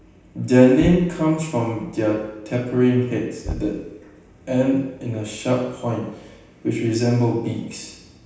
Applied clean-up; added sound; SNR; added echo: none; Knock; 16 dB; reverberation time 0.9 s.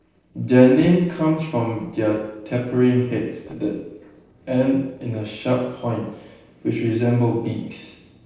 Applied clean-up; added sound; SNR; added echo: neural separator model SepFormer DNS4.